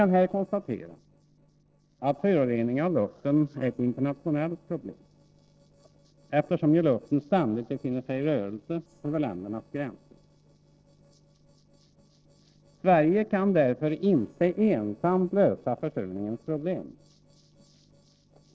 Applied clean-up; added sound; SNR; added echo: neural separator model SepFormer DNS4.